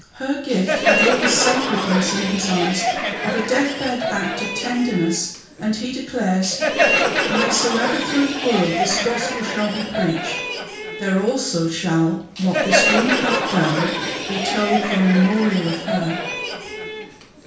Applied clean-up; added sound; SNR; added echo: none; Crowd; 1 dB; reverberation time 0.6 s.